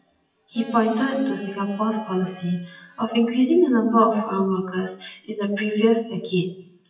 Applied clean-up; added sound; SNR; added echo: classical method WPE with log-MMSE.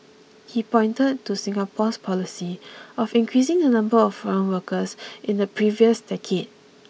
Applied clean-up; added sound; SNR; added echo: none; none; none; none.